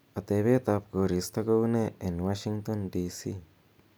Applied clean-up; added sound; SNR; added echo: none; none; none; none.